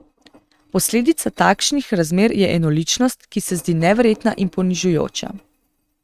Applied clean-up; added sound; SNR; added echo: neural mask model RNNoise.